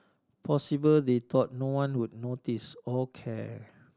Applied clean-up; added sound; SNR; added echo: none; none; none; none.